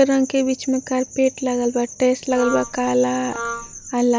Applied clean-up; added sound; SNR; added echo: none; Wind instrument, woodwind instrument; 11 dB; none.